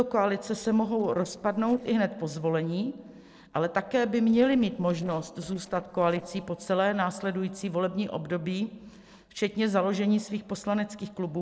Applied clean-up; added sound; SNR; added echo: neural separator model SepFormer DNS4.